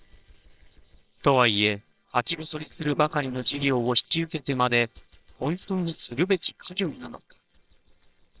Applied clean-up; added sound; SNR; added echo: neural separator model SepFormer WHAMR!.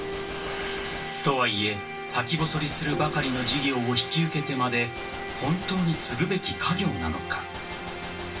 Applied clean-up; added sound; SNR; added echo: none; Gunshot, gunfire; 13 dB; reverberation time 0.2 s.